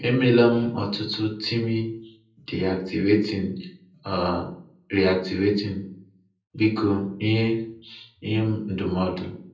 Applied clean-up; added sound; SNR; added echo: none; none; none; reverberation time 0.6 s.